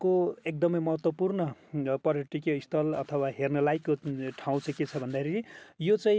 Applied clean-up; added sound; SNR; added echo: none; none; none; none.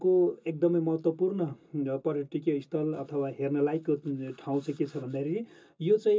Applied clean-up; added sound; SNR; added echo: none; none; none; reverberation time 0.2 s.